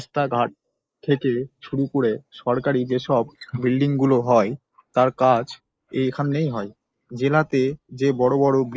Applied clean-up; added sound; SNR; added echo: neural mask model Resemble Enhance denoiser.